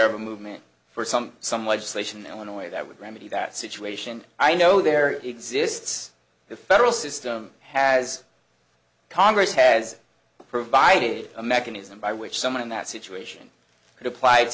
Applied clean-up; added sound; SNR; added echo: none; none; none; none.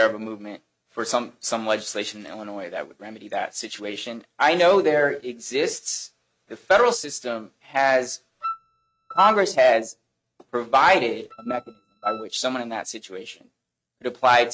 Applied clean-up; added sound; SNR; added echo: neural mask model RNNoise.